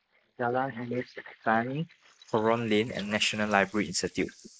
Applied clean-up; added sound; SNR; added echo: neural mask model Resemble Enhance denoiser.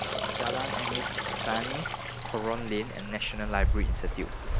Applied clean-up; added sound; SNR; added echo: none; Stream; -3 dB; none.